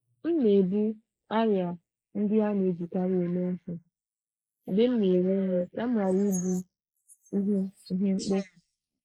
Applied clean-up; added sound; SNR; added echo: neural mask model Resemble Enhance denoiser.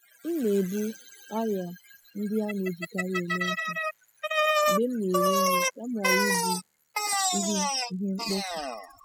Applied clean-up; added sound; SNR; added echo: classical method spectral subtraction.